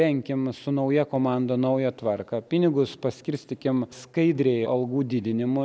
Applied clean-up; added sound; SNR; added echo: none; none; none; none.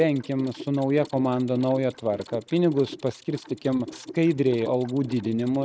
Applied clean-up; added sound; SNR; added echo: neural mask model RNNoise.